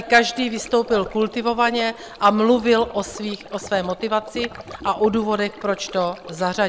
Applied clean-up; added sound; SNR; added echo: none; Stream; 17 dB; none.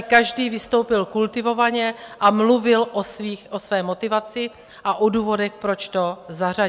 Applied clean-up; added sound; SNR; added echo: none; none; none; none.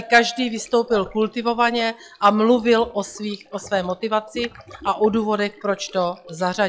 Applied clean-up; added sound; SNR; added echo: classical method log-MMSE.